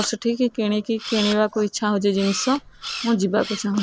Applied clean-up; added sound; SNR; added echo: none; Camera; 13 dB; none.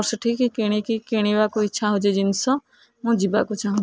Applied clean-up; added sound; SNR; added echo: none; none; none; none.